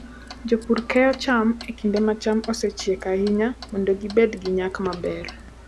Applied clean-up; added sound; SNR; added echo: none; Clock; 18 dB; none.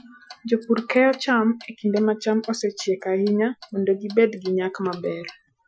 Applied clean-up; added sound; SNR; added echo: classical method Wiener filter.